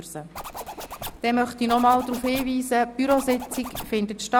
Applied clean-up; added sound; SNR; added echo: none; Zipper (clothing); 14 dB; none.